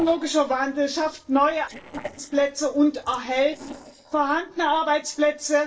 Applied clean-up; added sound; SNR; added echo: neural separator model SepFormer DNS4.